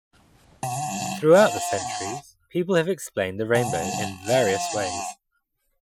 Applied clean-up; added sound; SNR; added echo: classical method Wiener filter.